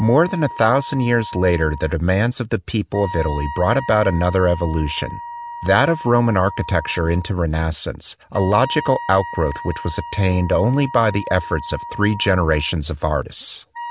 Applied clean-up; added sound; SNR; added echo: none; Wind instrument, woodwind instrument; 13 dB; none.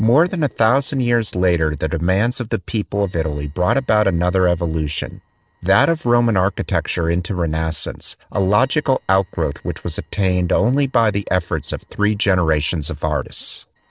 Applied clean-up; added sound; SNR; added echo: neural separator model SepFormer DNS4.